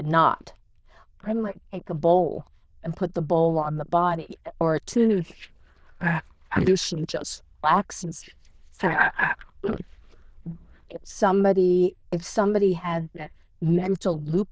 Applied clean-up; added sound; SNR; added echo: neural diffusion model UNIVERSE++.